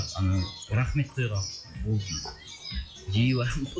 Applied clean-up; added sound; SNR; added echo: classical method log-MMSE.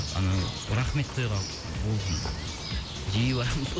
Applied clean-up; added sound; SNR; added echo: none; Bird; 8 dB; none.